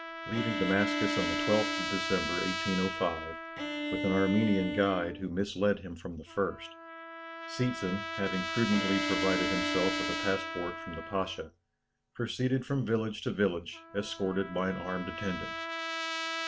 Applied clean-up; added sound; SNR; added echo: none; Bowed string instrument + Trumpet; 3 dB; none.